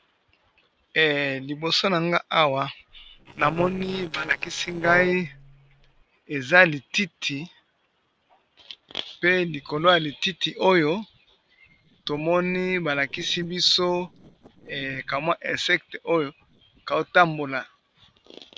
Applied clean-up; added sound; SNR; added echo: neural separator model SepFormer DNS4.